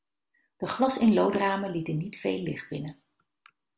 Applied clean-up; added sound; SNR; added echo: none; none; none; none.